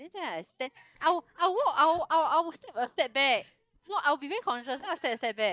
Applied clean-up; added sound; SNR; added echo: neural mask model DeepFilterNet 3.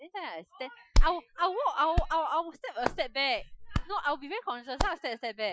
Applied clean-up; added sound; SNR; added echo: classical method Wiener filter.